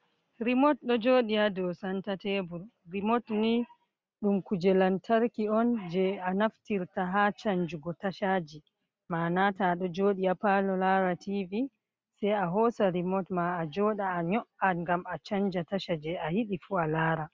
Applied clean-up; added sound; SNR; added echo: none; none; none; none.